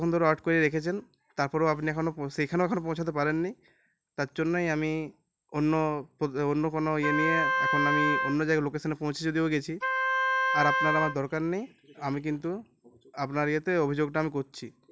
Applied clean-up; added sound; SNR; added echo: none; Wind instrument, woodwind instrument; 0 dB; none.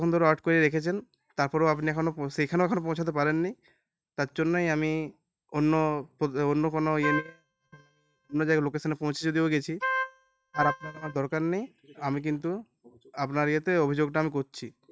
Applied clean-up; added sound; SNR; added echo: neural mask model RNNoise.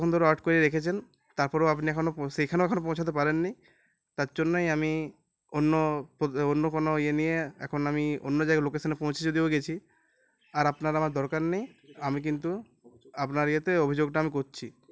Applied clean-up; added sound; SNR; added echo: none; none; none; none.